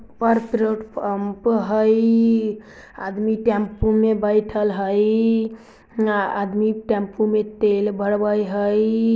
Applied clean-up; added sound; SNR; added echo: none; none; none; none.